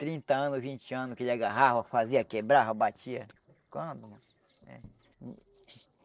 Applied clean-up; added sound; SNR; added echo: neural separator model SepFormer DNS4.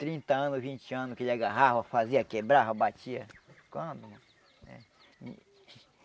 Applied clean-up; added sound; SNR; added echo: none; none; none; none.